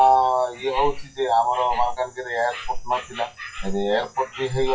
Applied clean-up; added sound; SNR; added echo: classical method WPE with log-MMSE.